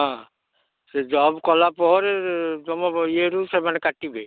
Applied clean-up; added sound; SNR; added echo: none; none; none; none.